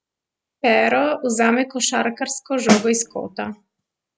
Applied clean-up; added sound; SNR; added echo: none; Snare drum; 2 dB; none.